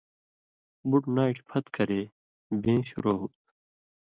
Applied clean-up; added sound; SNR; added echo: none; none; none; none.